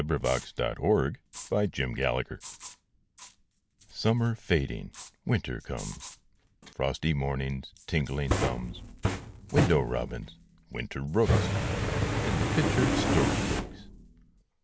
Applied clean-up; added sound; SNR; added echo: none; Fire; 2 dB; none.